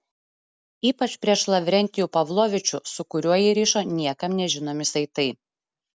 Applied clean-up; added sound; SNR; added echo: none; none; none; none.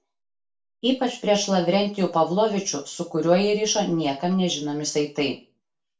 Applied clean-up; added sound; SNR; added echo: none; none; none; reverberation time 0.3 s.